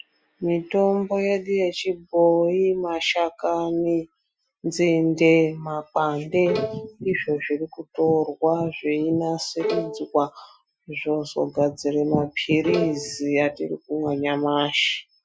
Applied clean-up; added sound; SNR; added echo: classical method Wiener filter.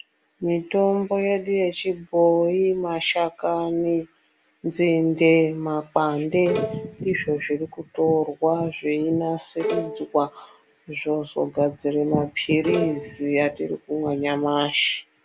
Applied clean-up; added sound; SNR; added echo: none; Bowed string instrument; 8 dB; none.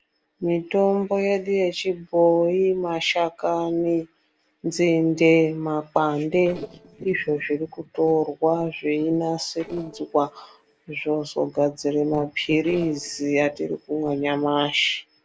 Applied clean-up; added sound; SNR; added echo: neural separator model SepFormer DNS4.